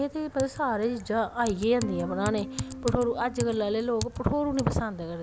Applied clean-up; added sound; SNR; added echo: none; Electric guitar / Strum + Typing; 10 dB; none.